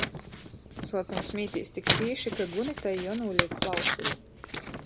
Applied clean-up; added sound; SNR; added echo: none; Tearing; -1 dB; none.